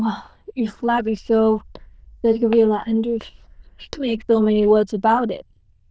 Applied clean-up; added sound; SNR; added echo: neural diffusion model UNIVERSE++.